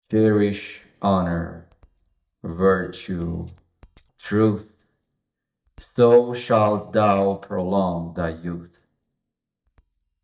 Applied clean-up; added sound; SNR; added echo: neural mask model DeepFilterNet 3.